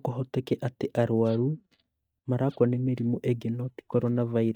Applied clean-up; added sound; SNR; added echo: neural mask model DeepFilterNet 3.